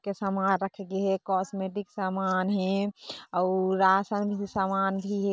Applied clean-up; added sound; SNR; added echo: none; none; none; none.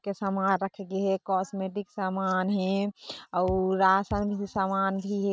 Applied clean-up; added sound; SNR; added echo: neural mask model RNNoise.